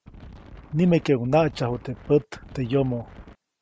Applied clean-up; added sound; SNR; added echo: none; Wind; 19 dB; none.